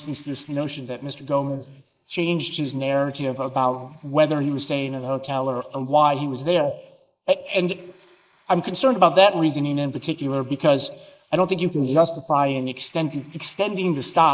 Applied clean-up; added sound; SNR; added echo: neural mask model Resemble Enhance denoiser.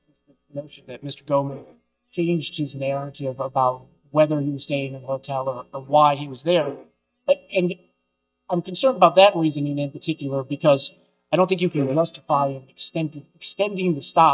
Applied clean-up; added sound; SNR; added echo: neural mask model DeepFilterNet 3.